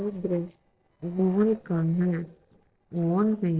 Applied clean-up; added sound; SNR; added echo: neural separator model SepFormer DNS4.